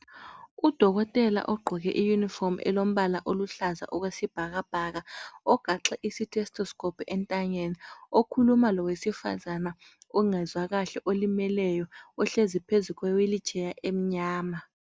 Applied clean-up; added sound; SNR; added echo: none; none; none; none.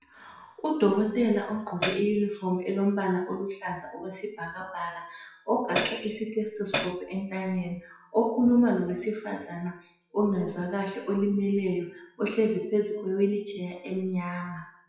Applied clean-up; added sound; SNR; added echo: classical method WPE with log-MMSE.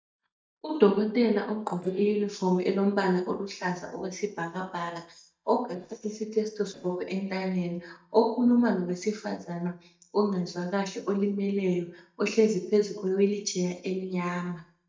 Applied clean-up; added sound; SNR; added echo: neural mask model DeepFilterNet 3.